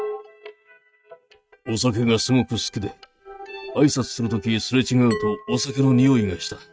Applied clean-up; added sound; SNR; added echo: neural mask model RNNoise.